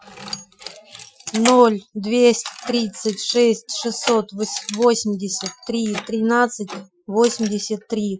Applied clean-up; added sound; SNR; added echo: classical method Wiener filter.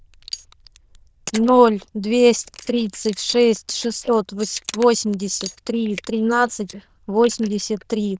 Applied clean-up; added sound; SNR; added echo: neural diffusion model UNIVERSE++.